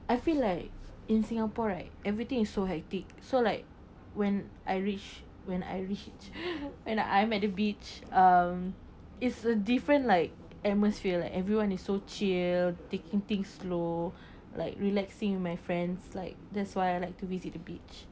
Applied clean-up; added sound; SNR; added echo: none; none; none; none.